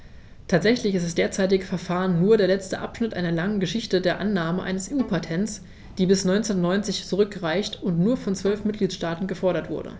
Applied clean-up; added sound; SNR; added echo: none; Bowed string instrument; 20 dB; none.